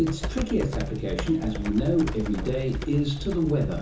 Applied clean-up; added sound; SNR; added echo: none; Computer keyboard; 7 dB; reverberation time 0.7 s.